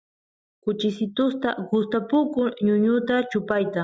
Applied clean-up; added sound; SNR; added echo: none; none; none; none.